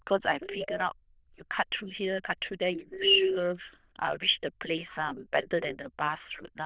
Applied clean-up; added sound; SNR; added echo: neural diffusion model UNIVERSE++.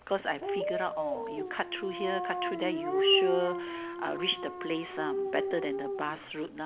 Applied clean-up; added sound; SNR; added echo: none; Dog; 0 dB; none.